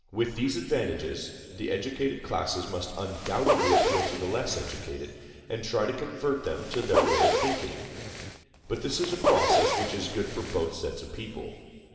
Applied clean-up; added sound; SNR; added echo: none; Zipper (clothing); -2 dB; reverberation time 2.3 s.